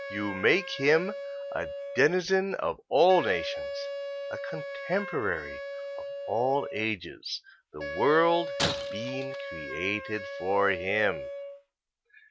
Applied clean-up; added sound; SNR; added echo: none; Shatter + Wind instrument, woodwind instrument; 8 dB; none.